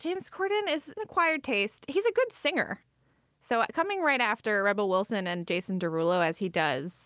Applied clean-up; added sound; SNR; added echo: none; none; none; none.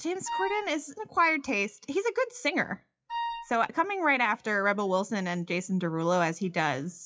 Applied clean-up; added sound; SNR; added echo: classical method WPE with log-MMSE.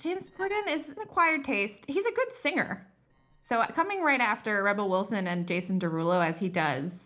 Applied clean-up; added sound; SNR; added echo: neural separator model SepFormer DNS4.